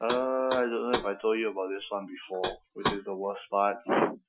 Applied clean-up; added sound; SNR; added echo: classical method Wiener filter.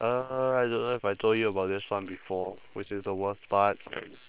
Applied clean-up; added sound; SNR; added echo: neural separator model SepFormer WHAM!.